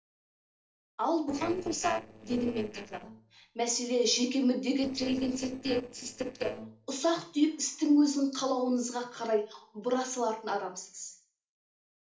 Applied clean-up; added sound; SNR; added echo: neural separator model SepFormer DNS4.